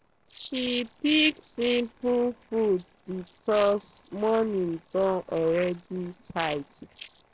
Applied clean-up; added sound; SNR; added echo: neural separator model SepFormer DNS4.